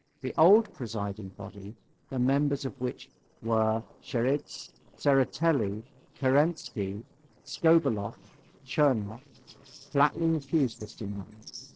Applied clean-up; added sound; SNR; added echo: neural separator model SepFormer DNS4.